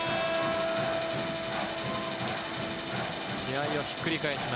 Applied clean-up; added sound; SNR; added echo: none; Tools + Keyboard (musical); 0 dB; none.